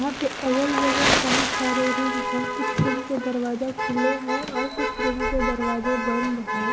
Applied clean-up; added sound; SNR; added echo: none; Motor vehicle (road) + Crumpling, crinkling; -1 dB; none.